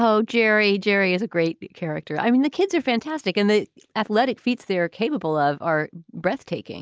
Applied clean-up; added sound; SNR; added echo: none; none; none; none.